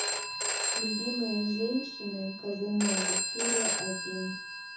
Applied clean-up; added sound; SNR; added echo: none; Telephone; -2 dB; reverberation time 0.5 s.